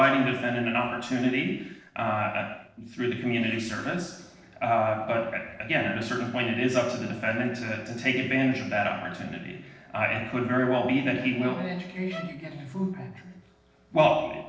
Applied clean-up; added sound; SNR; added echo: neural separator model SepFormer DNS4.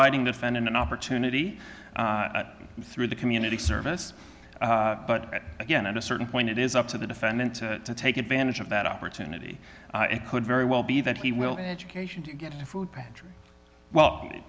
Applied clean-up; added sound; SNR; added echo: none; none; none; none.